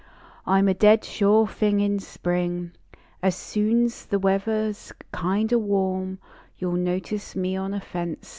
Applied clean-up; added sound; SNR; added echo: none; none; none; none.